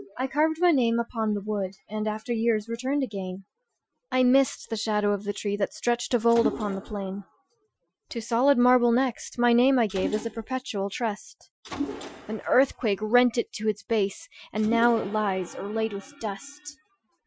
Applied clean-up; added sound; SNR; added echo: classical method Wiener filter.